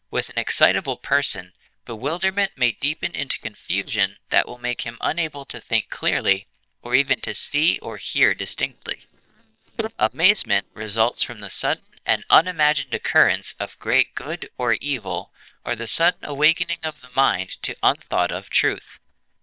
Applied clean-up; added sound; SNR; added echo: neural separator model SepFormer WHAM!.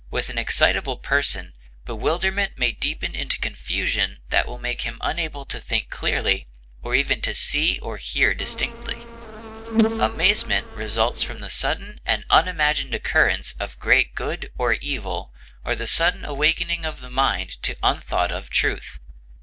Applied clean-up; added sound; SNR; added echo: none; Insect; 4 dB; none.